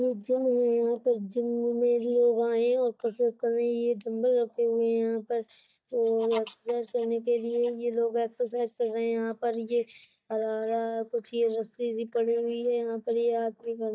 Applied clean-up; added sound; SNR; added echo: neural mask model DeepFilterNet 3.